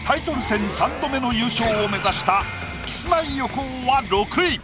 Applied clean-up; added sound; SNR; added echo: none; none; none; none.